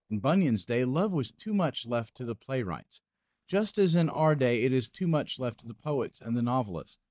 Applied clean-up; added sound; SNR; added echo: neural mask model DeepFilterNet 3.